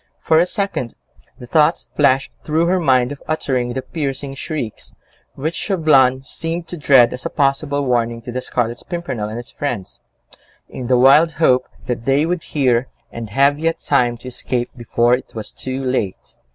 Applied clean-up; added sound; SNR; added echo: none; none; none; none.